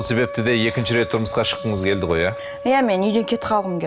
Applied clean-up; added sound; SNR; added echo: none; Wind instrument, woodwind instrument; 12 dB; none.